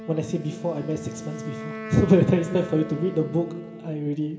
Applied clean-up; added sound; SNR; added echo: none; Wind instrument, woodwind instrument; 13 dB; reverberation time 1.7 s.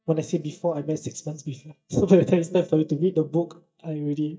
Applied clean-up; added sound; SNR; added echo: neural mask model DeepFilterNet 3.